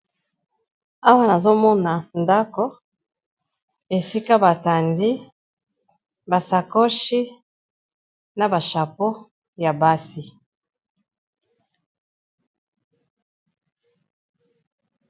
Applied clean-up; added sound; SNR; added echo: none; none; none; none.